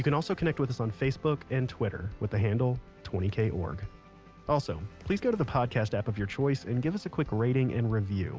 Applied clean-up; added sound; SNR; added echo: none; none; none; none.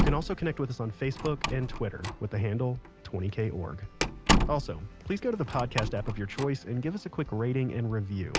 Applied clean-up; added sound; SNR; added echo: none; Slam; 2 dB; none.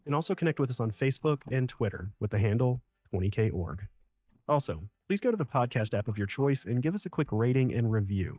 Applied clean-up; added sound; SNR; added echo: neural mask model DeepFilterNet 3.